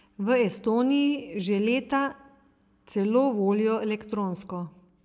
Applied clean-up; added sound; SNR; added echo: none; none; none; none.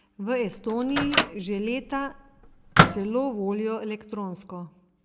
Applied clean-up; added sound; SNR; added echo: none; Microwave oven; -3 dB; none.